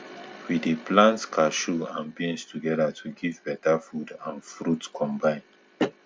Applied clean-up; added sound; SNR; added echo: none; none; none; none.